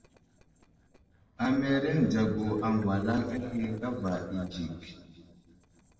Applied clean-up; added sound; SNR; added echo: neural separator model SepFormer DNS4.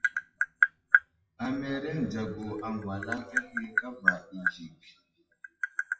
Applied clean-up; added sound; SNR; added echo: classical method WPE with log-MMSE.